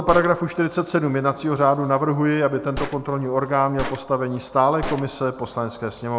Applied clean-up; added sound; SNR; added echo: none; Gunshot, gunfire; 14 dB; none.